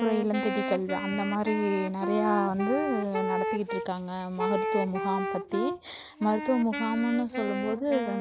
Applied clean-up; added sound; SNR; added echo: none; Wind instrument, woodwind instrument; 4 dB; none.